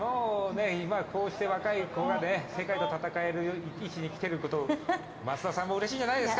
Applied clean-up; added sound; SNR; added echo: none; none; none; reverberation time 2.9 s.